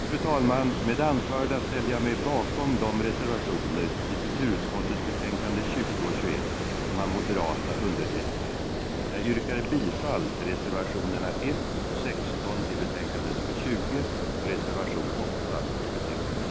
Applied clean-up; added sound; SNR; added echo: none; Water; -1 dB; none.